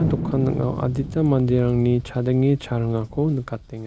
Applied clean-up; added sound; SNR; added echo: none; Thunder; 10 dB; none.